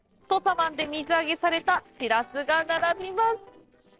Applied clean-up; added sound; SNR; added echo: neural separator model SepFormer DNS4.